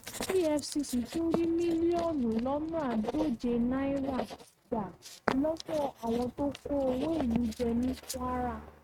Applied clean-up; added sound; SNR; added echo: neural mask model RNNoise.